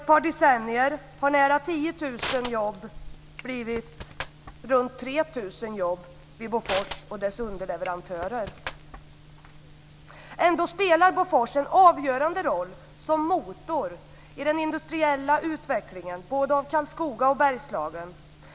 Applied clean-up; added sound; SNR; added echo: none; Crushing; 13 dB; none.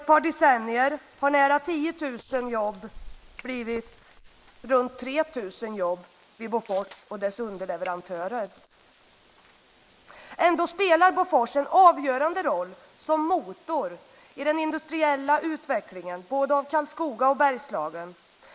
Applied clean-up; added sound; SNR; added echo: neural mask model Resemble Enhance denoiser.